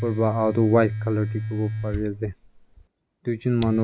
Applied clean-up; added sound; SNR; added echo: none; Domestic sounds, home sounds; 6 dB; none.